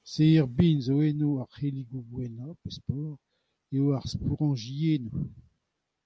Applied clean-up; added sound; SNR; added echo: none; none; none; none.